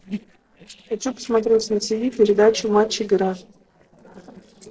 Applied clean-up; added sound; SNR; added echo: neural separator model SepFormer DNS4.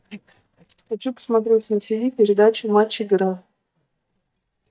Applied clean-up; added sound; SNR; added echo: neural mask model DeepFilterNet 3.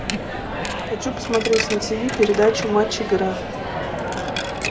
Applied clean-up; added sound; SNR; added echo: none; Coin (dropping); 4 dB; reverberation time 1.5 s.